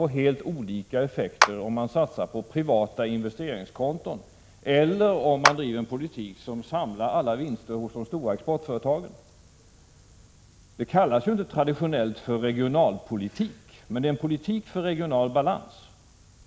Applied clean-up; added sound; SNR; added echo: none; Clapping; 2 dB; none.